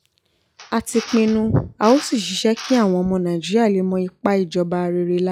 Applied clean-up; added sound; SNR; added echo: classical method log-MMSE.